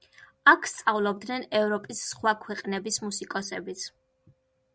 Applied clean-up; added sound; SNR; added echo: none; none; none; none.